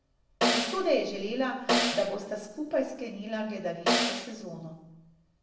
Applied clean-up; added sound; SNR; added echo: none; Snare drum; -2 dB; reverberation time 0.7 s.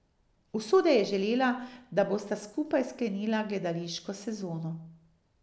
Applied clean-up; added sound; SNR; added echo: none; none; none; none.